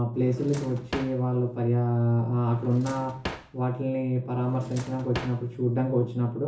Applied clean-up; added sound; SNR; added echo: none; Drawer open or close; 14 dB; reverberation time 0.7 s.